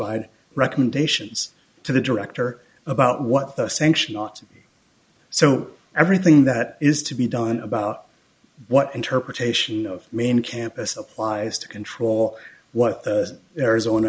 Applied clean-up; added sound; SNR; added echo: neural mask model Resemble Enhance denoiser.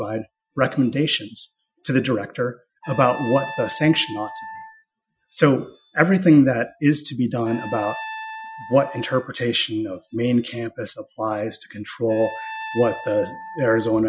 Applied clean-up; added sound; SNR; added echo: classical method Wiener filter.